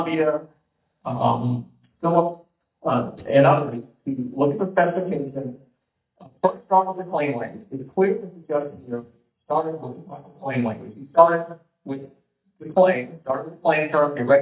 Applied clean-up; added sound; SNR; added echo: neural mask model DeepFilterNet 3.